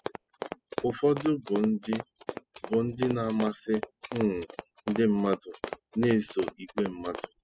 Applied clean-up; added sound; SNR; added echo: classical method spectral subtraction.